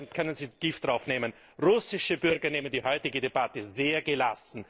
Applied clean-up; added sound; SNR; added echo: neural separator model SepFormer DNS4.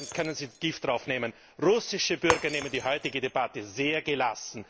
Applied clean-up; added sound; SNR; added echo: none; Shatter; 11 dB; none.